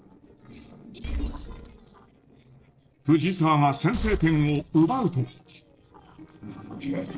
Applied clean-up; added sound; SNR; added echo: neural separator model SepFormer DNS4.